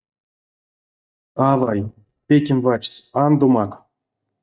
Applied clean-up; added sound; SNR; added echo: neural mask model DeepFilterNet 3.